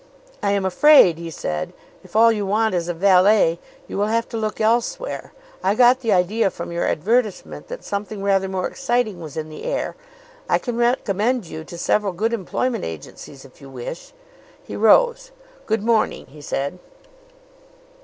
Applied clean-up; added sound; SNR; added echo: none; none; none; none.